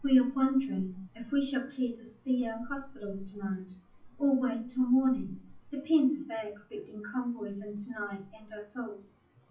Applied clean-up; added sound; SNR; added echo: classical method WPE with log-MMSE.